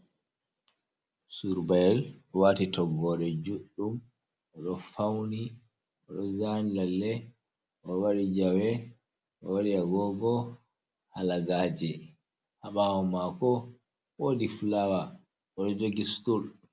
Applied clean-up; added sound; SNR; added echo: none; none; none; none.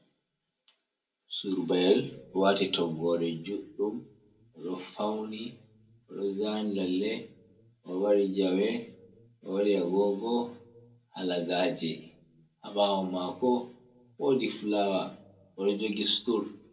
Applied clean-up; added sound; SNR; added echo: none; none; none; reverberation time 0.2 s.